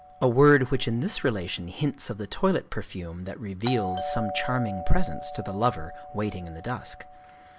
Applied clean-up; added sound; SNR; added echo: none; Doorbell; 13 dB; none.